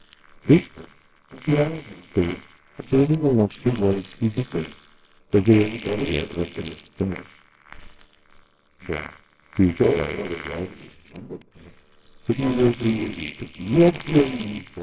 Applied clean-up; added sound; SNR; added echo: neural separator model SepFormer WHAMR!.